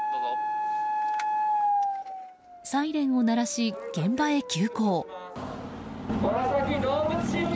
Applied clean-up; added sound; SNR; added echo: none; none; none; none.